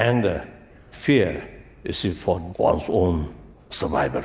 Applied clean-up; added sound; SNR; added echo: none; none; none; none.